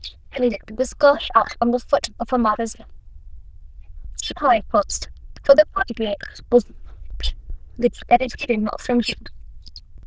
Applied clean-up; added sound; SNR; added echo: neural diffusion model UNIVERSE++.